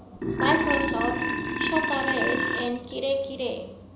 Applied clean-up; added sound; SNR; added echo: none; Burping, eructation; -3 dB; none.